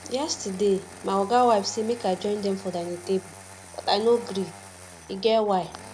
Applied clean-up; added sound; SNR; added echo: none; Engine starting; 18 dB; none.